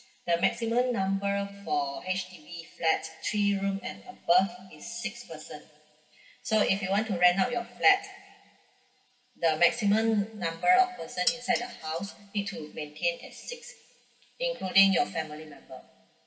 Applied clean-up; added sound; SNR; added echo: none; Dishes, pots, and pans; 8 dB; reverberation time 1.4 s.